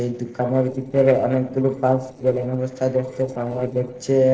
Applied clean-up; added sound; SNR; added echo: neural separator model SepFormer DNS4.